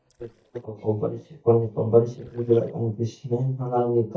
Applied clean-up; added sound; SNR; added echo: neural mask model DeepFilterNet 3.